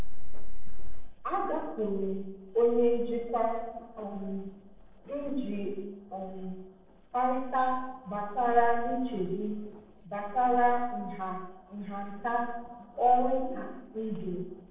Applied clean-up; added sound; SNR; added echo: neural separator model SepFormer DNS4.